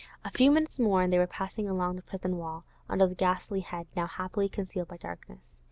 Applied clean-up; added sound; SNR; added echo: none; none; none; none.